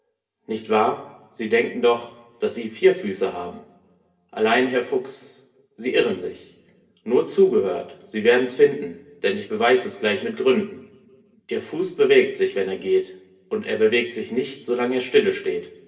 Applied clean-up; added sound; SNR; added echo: none; none; none; reverberation time 0.9 s.